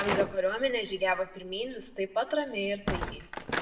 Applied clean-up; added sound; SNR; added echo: none; Slam / Wood; 6 dB; reverberation time 0.6 s.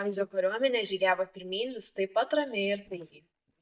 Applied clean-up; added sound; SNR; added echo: neural mask model DeepFilterNet 3.